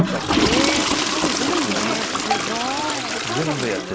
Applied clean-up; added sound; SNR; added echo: none; Toilet flush / Water; -4 dB; none.